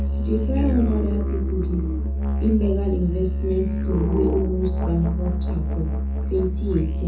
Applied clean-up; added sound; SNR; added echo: none; Musical instrument; -2 dB; reverberation time 0.6 s.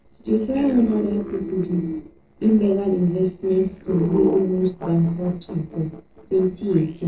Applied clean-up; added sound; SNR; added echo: neural separator model SepFormer DNS4.